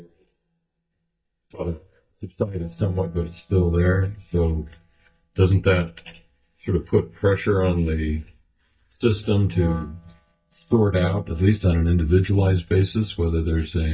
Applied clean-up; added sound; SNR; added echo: neural mask model DeepFilterNet 3.